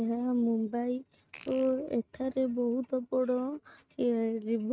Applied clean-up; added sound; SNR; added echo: neural mask model RNNoise.